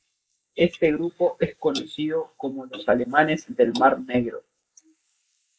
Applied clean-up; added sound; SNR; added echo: neural mask model Resemble Enhance denoiser.